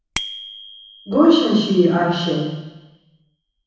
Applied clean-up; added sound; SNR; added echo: none; Bicycle bell; 18 dB; reverberation time 1.1 s.